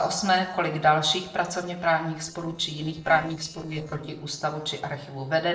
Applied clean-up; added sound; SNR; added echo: neural separator model SepFormer DNS4.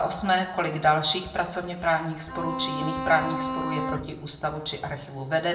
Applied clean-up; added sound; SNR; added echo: none; Bowed string instrument; 4 dB; reverberation time 0.6 s.